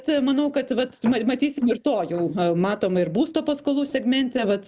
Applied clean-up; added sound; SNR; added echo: none; none; none; none.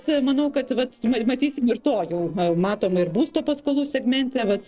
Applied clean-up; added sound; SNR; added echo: neural separator model SepFormer DNS4.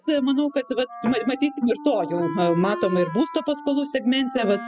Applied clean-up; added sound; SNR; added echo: classical method spectral subtraction.